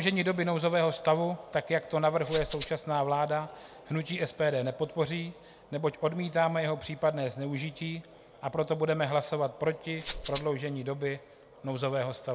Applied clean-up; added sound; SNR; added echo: none; Rattle (instrument); 10 dB; none.